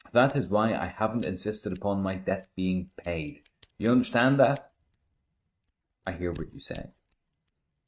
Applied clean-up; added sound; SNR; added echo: neural mask model RNNoise.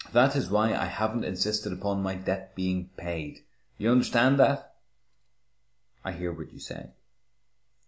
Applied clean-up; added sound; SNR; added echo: none; none; none; none.